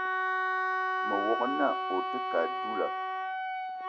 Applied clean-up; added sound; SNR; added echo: none; Wind instrument, woodwind instrument; -3 dB; none.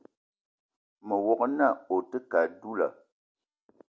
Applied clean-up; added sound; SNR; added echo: none; none; none; none.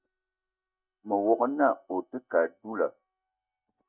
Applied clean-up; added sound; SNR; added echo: neural mask model DeepFilterNet 3.